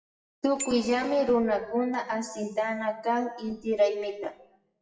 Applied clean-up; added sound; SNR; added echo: classical method WPE with log-MMSE.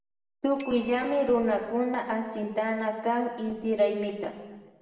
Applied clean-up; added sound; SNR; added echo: none; Bicycle bell; 16 dB; reverberation time 1.3 s.